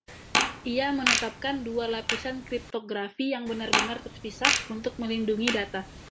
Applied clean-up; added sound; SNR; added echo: none; Fart; 0 dB; none.